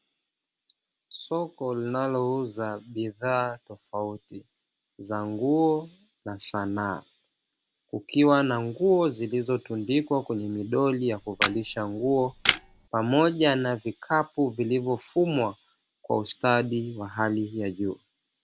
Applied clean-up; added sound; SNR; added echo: none; Camera; 3 dB; none.